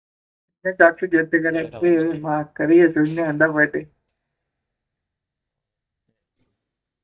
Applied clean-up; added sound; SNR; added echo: neural mask model DeepFilterNet 3.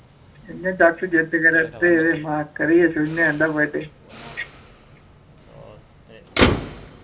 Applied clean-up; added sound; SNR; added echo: none; Motor vehicle (road); 8 dB; reverberation time 0.2 s.